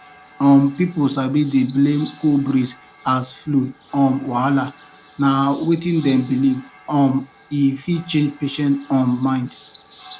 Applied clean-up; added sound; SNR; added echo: none; Bird; 14 dB; none.